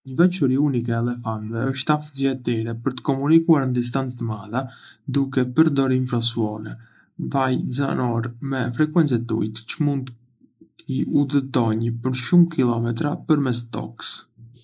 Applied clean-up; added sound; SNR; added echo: neural mask model Resemble Enhance denoiser.